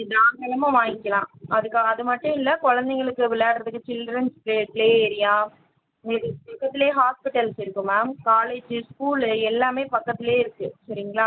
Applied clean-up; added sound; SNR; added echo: none; none; none; none.